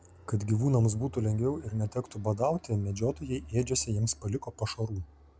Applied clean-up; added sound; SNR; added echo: none; Fixed-wing aircraft, airplane; 19 dB; none.